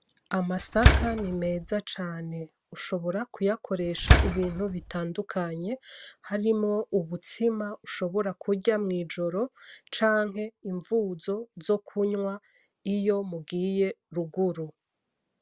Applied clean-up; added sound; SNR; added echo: none; Slam; -5 dB; none.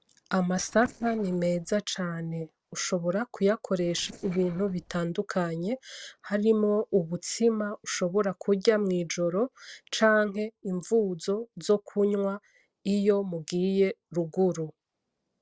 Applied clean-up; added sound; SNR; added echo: neural separator model SepFormer DNS4.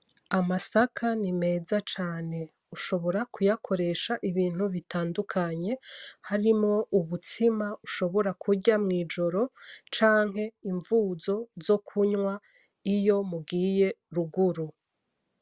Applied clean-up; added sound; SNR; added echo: none; none; none; none.